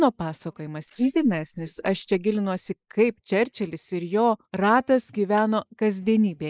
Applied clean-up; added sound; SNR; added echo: neural mask model Resemble Enhance denoiser.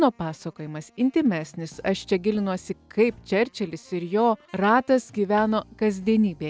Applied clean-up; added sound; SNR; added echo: none; none; none; none.